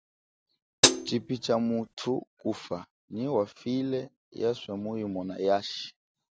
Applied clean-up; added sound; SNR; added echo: none; Hi-hat; -4 dB; none.